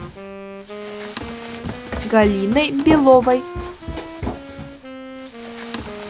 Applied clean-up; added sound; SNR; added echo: none; Wind instrument, woodwind instrument + Run; 9 dB; none.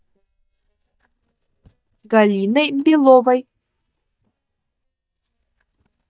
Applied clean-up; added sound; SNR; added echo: neural mask model DeepFilterNet 3.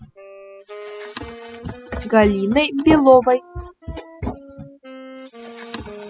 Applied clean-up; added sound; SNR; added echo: classical method spectral subtraction.